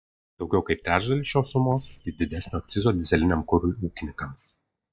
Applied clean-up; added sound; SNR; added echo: neural mask model DeepFilterNet 3.